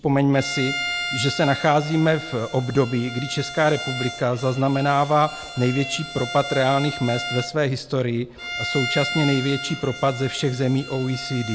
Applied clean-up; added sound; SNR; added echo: none; Bowed string instrument; 9 dB; none.